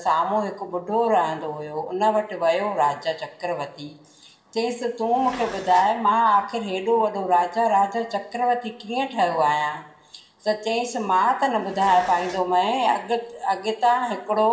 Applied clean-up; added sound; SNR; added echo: neural separator model SepFormer DNS4.